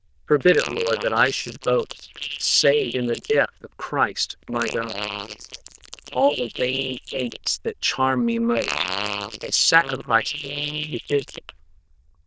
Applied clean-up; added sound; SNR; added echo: neural diffusion model UNIVERSE++.